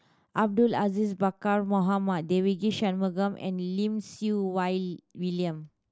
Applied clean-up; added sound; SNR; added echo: none; none; none; none.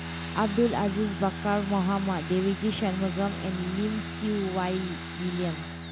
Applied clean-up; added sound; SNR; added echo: none; Domestic sounds, home sounds + Bowed string instrument; 6 dB; none.